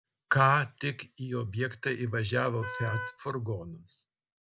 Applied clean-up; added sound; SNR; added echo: none; Wind instrument, woodwind instrument; 10 dB; none.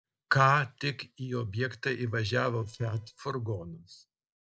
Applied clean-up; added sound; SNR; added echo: neural separator model SepFormer DNS4.